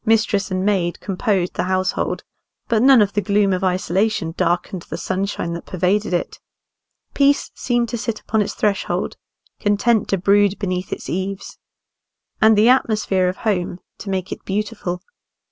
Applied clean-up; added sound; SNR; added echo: none; none; none; none.